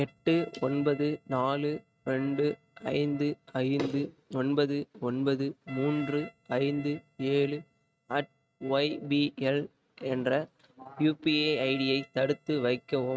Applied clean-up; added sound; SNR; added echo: neural mask model RNNoise.